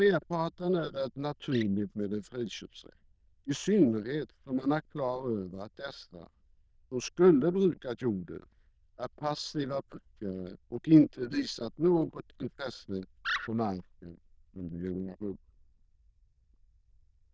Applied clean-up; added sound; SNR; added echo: neural diffusion model UNIVERSE++.